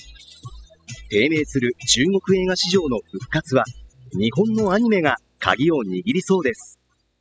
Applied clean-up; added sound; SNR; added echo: classical method spectral subtraction.